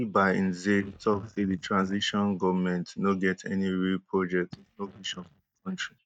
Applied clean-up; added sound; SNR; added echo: neural mask model DeepFilterNet 3.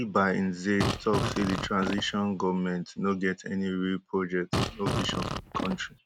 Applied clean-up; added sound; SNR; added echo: none; Fart; 2 dB; none.